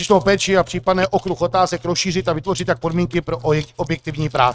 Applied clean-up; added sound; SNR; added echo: neural mask model RNNoise.